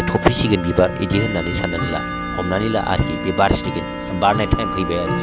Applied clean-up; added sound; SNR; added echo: none; Tick-tock / Bell; 5 dB; none.